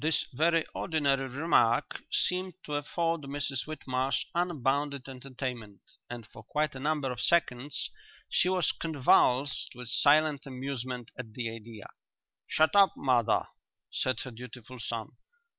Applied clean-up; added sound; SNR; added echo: none; none; none; none.